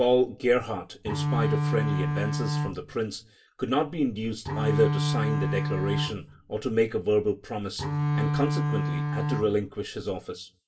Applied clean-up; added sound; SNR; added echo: none; Bowed string instrument; -1 dB; reverberation time 0.2 s.